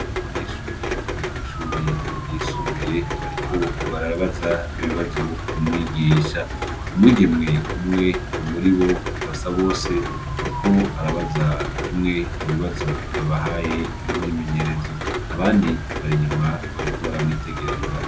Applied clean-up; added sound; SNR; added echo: none; Rain; 4 dB; none.